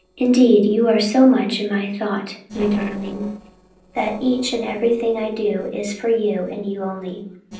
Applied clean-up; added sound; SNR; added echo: neural separator model SepFormer DNS4.